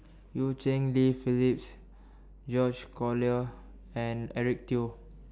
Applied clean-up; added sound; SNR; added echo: none; none; none; none.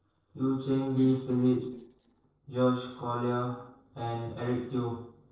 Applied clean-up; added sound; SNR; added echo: neural separator model SepFormer DNS4.